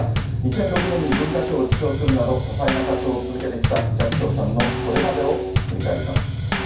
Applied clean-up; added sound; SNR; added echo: none; Bass drum / Snare drum / Drum kit; -1 dB; reverberation time 0.6 s.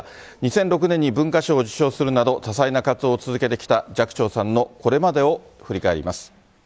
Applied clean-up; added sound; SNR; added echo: none; none; none; none.